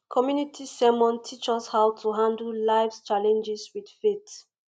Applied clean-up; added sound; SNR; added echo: none; none; none; none.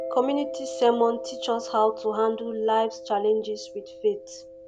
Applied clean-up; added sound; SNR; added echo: none; Mallet percussion; 11 dB; none.